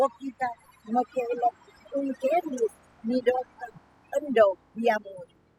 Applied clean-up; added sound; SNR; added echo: classical method spectral subtraction.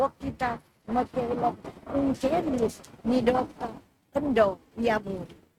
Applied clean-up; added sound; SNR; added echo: neural mask model RNNoise.